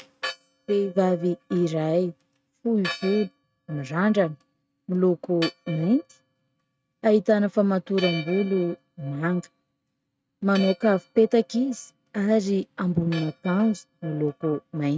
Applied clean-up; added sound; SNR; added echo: neural mask model RNNoise.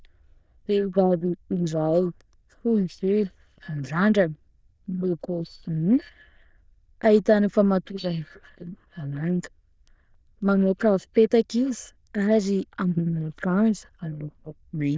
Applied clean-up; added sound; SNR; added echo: neural diffusion model UNIVERSE++.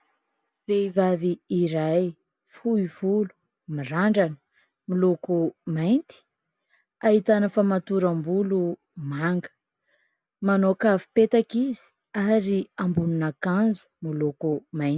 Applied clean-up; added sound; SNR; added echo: none; none; none; none.